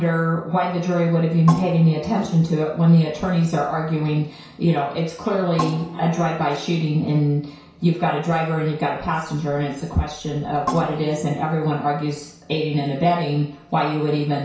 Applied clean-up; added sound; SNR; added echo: none; Percussion; 15 dB; reverberation time 0.6 s.